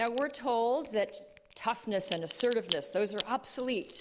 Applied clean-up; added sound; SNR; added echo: none; Crack; 5 dB; none.